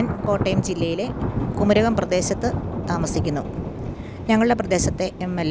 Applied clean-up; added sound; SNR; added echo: none; Thunder; 4 dB; none.